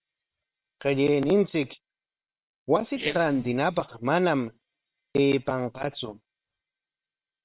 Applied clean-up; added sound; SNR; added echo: neural separator model SepFormer WHAM!.